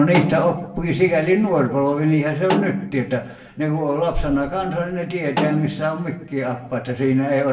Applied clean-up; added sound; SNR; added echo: none; Snare drum; 9 dB; reverberation time 0.6 s.